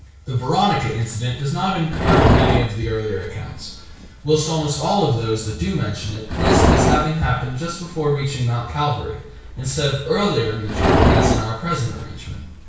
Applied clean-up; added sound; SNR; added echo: none; Livestock, farm animals, working animals; 0 dB; reverberation time 0.6 s.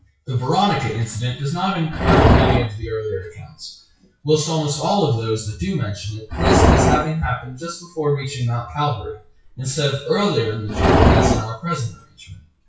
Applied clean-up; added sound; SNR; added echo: classical method WPE with log-MMSE.